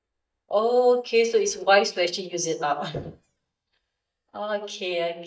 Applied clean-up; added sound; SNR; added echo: neural mask model DeepFilterNet 3.